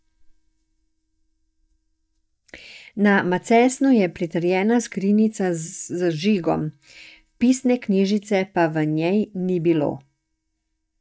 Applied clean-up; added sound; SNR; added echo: neural mask model DeepFilterNet 3.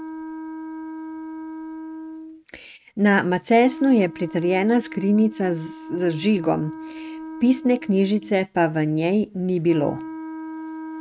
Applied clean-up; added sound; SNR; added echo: neural mask model RNNoise.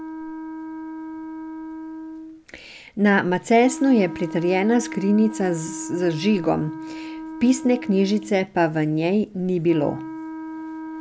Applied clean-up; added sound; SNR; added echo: none; Wind instrument, woodwind instrument; 12 dB; none.